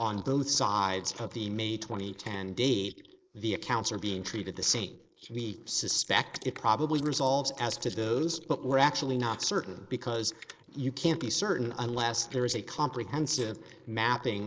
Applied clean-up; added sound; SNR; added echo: neural mask model Resemble Enhance denoiser.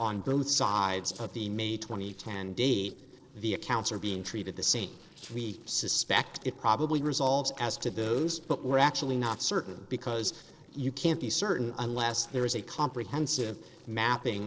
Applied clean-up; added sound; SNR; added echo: neural separator model SepFormer DNS4.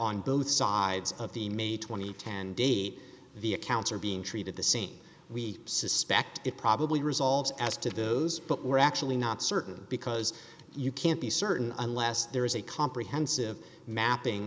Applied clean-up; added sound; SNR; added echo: none; none; none; none.